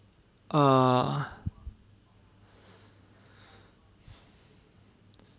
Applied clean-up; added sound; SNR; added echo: none; none; none; none.